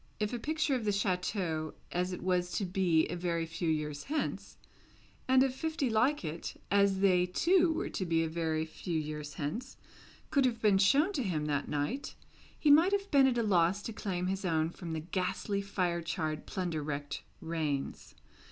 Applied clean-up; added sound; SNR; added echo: none; none; none; none.